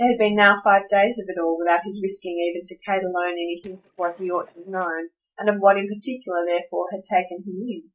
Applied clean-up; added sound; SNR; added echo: neural mask model DeepFilterNet 3.